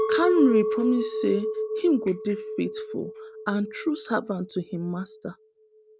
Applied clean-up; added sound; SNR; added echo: none; Chink, clink; 4 dB; none.